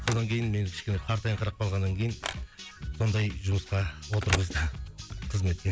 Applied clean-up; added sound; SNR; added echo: none; Telephone; 12 dB; none.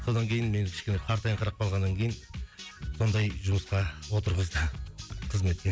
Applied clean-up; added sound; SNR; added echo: none; none; none; none.